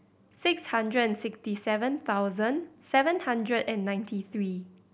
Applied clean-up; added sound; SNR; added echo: none; none; none; none.